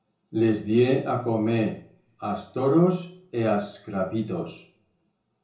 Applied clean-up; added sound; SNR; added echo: none; none; none; reverberation time 0.6 s.